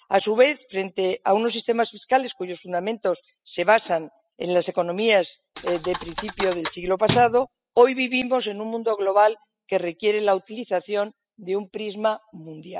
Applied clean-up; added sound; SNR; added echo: classical method spectral subtraction.